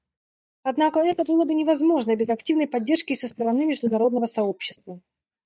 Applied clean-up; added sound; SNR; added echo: neural mask model DeepFilterNet 3.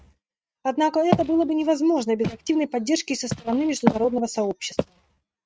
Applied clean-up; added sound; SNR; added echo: neural mask model RNNoise.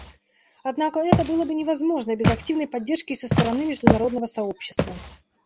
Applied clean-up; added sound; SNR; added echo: none; Walk, footsteps; 1 dB; none.